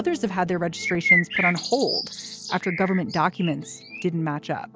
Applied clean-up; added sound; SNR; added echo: none; Bird; 2 dB; none.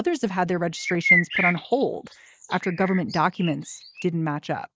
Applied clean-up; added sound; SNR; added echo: neural mask model Resemble Enhance denoiser.